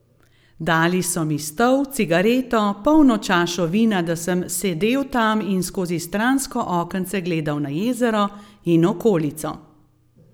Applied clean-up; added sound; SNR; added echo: none; none; none; none.